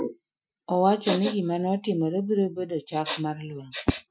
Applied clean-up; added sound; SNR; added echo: classical method Wiener filter.